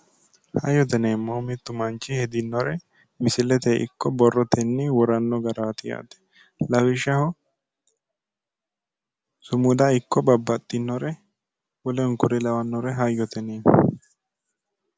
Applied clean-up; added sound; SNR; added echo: none; none; none; none.